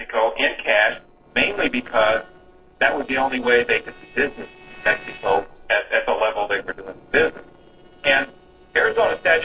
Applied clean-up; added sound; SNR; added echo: neural separator model SepFormer DNS4.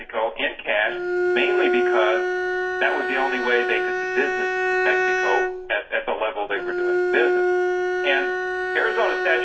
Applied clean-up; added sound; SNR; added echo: none; Bowed string instrument; -2 dB; reverberation time 0.6 s.